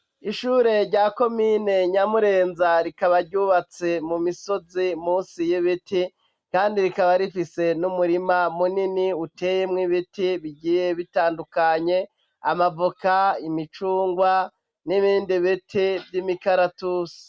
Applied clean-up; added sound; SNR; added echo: none; none; none; none.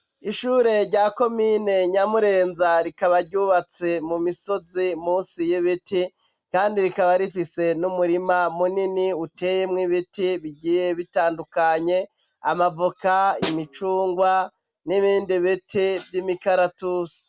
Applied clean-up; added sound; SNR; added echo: none; Snare drum; 12 dB; none.